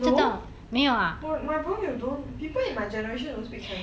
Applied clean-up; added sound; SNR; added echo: none; none; none; none.